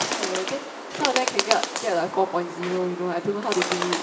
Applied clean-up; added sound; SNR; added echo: none; Bird; 2 dB; reverberation time 1.4 s.